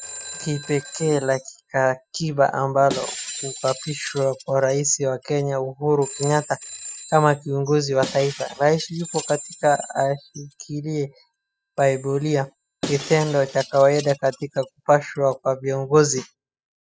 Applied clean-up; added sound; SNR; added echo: classical method spectral subtraction.